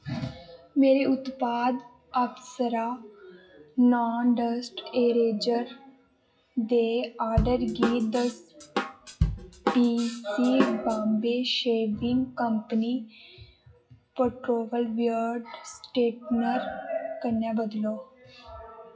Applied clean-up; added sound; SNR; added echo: classical method WPE with log-MMSE.